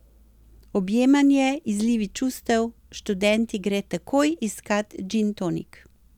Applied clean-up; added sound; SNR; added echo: none; none; none; none.